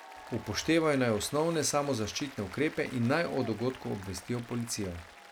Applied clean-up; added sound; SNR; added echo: none; Applause; 17 dB; none.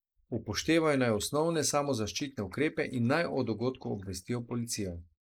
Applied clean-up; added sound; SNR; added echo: neural mask model Resemble Enhance denoiser.